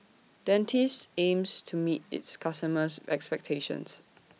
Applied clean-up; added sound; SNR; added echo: none; none; none; none.